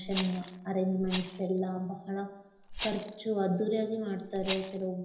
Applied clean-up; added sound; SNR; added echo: none; Rattle; 1 dB; reverberation time 1.4 s.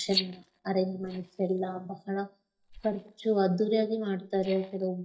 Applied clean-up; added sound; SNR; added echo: neural mask model DeepFilterNet 3.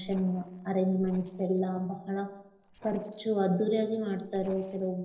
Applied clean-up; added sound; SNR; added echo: neural separator model SepFormer DNS4.